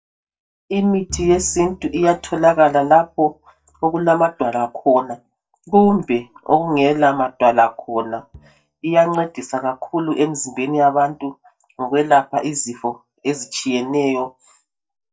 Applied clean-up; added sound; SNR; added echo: neural mask model DeepFilterNet 3.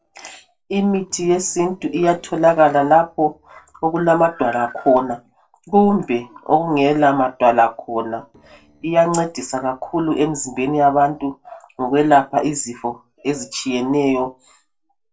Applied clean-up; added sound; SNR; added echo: neural separator model SepFormer DNS4.